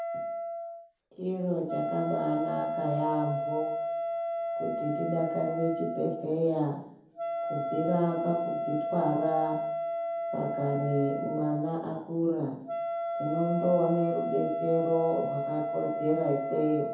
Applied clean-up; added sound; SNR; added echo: none; Wind instrument, woodwind instrument; 2 dB; reverberation time 0.7 s.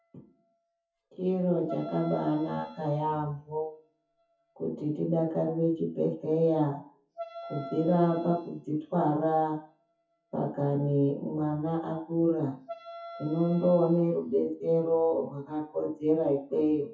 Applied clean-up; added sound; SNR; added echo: classical method WPE with log-MMSE.